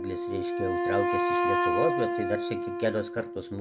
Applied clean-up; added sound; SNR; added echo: none; Wind instrument, woodwind instrument; -3 dB; none.